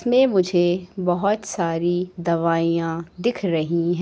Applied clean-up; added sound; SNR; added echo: none; none; none; none.